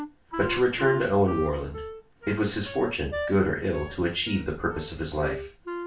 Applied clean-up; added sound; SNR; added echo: none; Wind instrument, woodwind instrument; 10 dB; reverberation time 0.3 s.